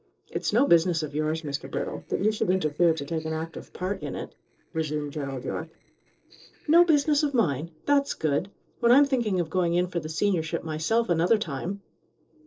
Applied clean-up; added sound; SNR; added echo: neural separator model SepFormer DNS4.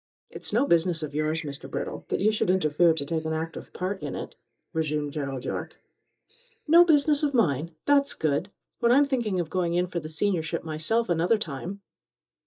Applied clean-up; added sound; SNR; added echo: neural mask model DeepFilterNet 3.